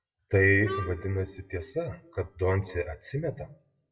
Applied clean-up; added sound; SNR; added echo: classical method WPE with log-MMSE.